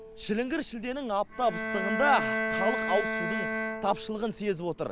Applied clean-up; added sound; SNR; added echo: none; Bowed string instrument; 3 dB; none.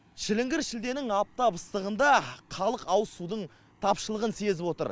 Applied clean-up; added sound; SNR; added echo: none; none; none; none.